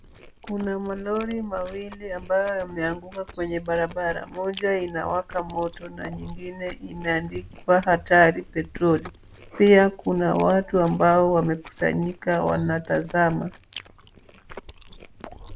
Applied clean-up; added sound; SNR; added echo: none; Chewing, mastication; 19 dB; none.